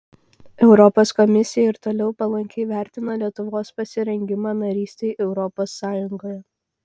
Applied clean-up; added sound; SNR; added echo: none; none; none; none.